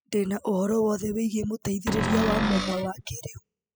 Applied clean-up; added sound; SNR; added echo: classical method spectral subtraction.